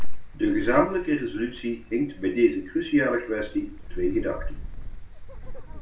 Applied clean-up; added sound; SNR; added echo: none; Wind; 10 dB; reverberation time 0.4 s.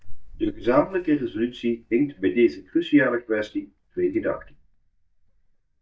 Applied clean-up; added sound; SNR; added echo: neural mask model DeepFilterNet 3.